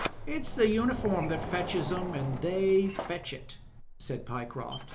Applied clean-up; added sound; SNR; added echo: none; Sliding door; 8 dB; none.